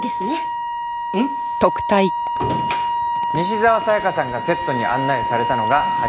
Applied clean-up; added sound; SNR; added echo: none; Wind instrument, woodwind instrument; 1 dB; none.